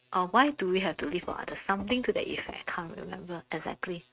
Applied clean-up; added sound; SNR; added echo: neural mask model RNNoise.